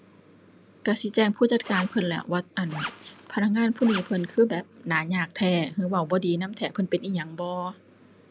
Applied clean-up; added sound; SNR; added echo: none; Zipper (clothing); 11 dB; none.